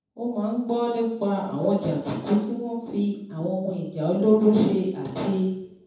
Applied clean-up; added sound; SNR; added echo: none; none; none; reverberation time 0.9 s.